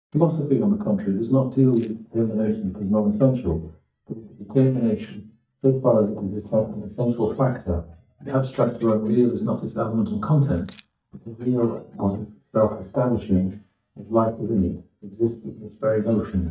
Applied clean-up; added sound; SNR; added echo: neural mask model DeepFilterNet 3.